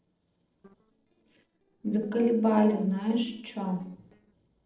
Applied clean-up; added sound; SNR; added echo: neural separator model SepFormer DNS4.